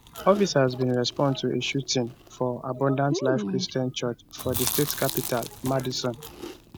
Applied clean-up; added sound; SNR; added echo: none; Chewing, mastication; 9 dB; none.